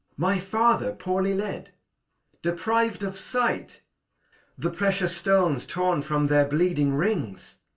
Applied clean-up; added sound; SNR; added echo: none; none; none; reverberation time 0.2 s.